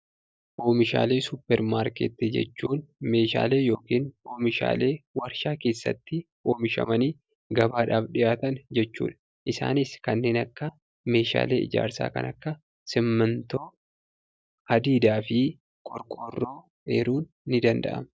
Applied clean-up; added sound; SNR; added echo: none; none; none; none.